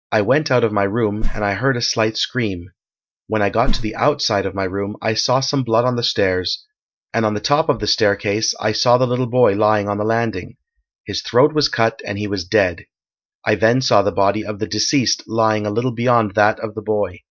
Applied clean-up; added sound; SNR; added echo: neural mask model DeepFilterNet 3.